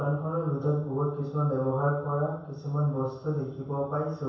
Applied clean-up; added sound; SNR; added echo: none; none; none; reverberation time 0.7 s.